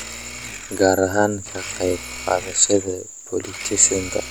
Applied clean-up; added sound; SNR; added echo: none; Domestic sounds, home sounds; 14 dB; none.